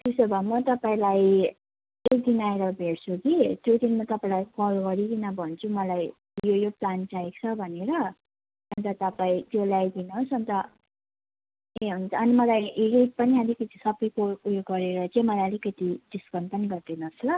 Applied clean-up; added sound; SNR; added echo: none; none; none; none.